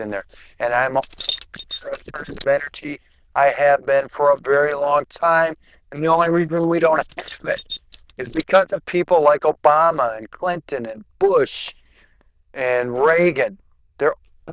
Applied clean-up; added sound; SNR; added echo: neural diffusion model UNIVERSE++.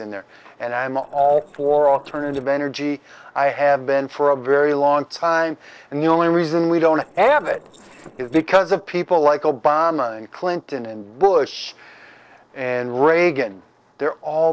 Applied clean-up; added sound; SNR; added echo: neural separator model SepFormer DNS4.